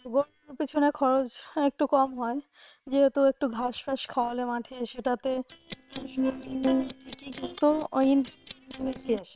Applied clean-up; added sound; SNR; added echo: neural separator model SepFormer WHAM!.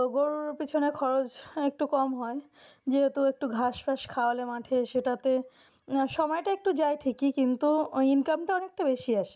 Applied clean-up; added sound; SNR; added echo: none; none; none; none.